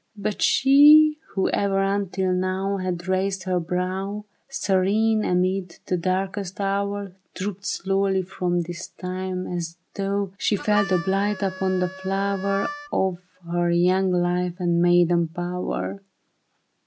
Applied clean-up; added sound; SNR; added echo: none; Harmonica; 12 dB; none.